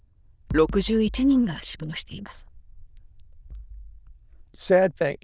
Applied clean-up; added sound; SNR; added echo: neural diffusion model UNIVERSE++.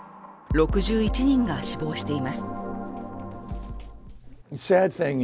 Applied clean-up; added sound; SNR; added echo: none; Walk, footsteps; 17 dB; none.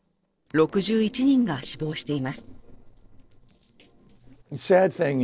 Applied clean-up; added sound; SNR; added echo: neural separator model SepFormer DNS4.